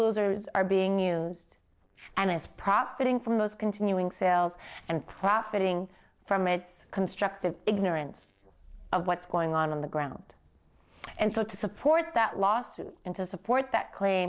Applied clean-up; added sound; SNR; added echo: neural separator model SepFormer DNS4.